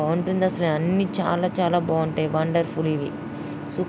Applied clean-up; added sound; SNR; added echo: none; Bowed string instrument; 16 dB; none.